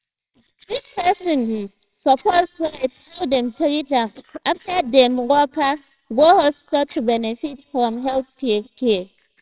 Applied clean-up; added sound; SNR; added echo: neural separator model SepFormer WHAMR!.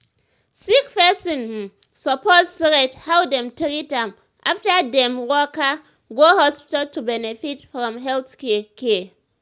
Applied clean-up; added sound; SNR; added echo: none; none; none; none.